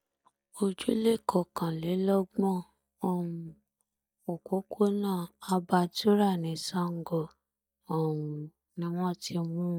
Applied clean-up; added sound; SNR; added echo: neural mask model DeepFilterNet 3.